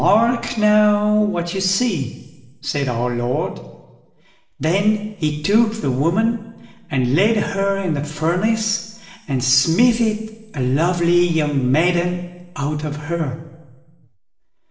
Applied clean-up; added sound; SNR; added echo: none; none; none; reverberation time 1.1 s.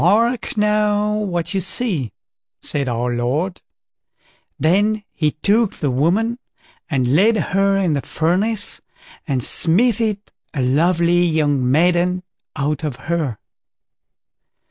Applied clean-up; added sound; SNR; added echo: none; none; none; none.